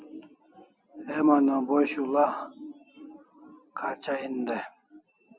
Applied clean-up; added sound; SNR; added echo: none; none; none; none.